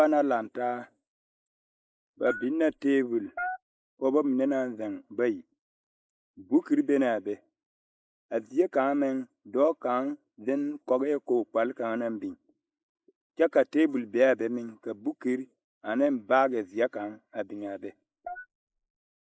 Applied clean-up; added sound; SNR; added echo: neural mask model Resemble Enhance denoiser.